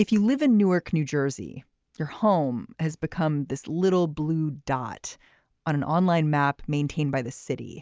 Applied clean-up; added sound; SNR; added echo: none; none; none; none.